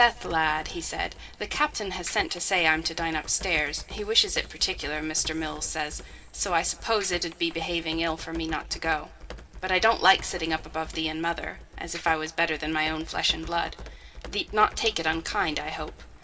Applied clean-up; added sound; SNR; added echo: none; Computer keyboard; 14 dB; reverberation time 2.3 s.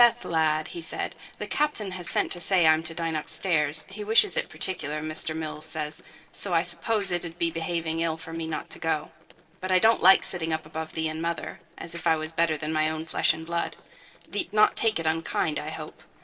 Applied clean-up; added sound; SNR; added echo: neural separator model SepFormer DNS4.